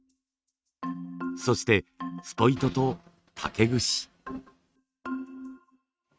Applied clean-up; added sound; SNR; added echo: neural mask model RNNoise.